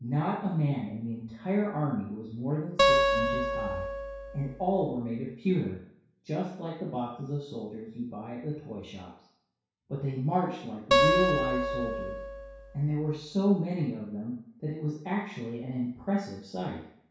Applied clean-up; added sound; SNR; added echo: none; Acoustic guitar; -3 dB; reverberation time 0.6 s.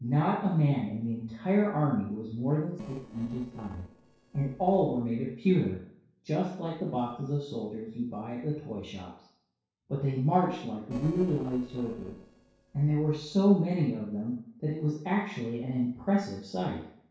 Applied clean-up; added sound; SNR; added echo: neural separator model SepFormer DNS4.